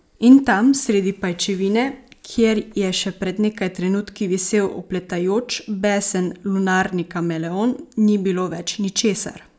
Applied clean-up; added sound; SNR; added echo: none; none; none; none.